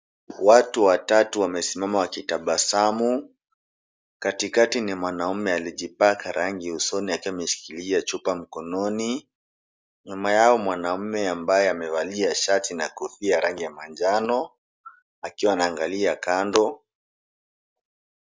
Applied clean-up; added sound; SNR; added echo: none; none; none; none.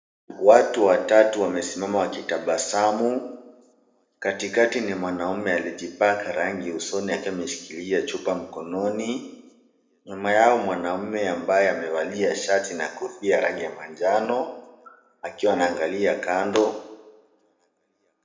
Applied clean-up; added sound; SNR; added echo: none; none; none; reverberation time 0.9 s.